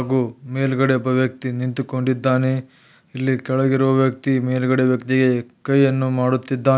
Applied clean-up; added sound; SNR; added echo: none; none; none; none.